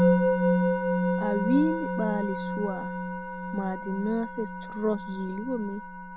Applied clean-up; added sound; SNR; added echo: none; Musical instrument; -3 dB; none.